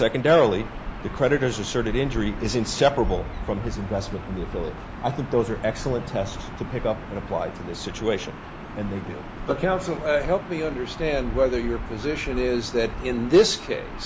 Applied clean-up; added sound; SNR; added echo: none; Gull, seagull / Ocean; 9 dB; none.